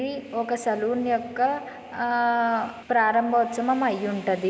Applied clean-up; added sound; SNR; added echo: none; none; none; none.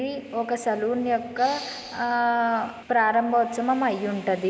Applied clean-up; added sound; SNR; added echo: none; Respiratory sounds; 16 dB; none.